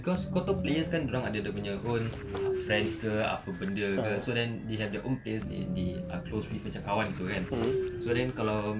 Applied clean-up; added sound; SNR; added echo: none; Train; 5 dB; none.